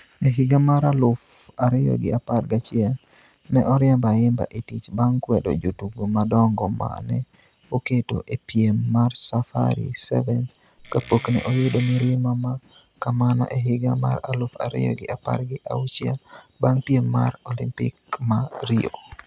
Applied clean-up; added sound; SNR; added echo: none; Wood; 17 dB; none.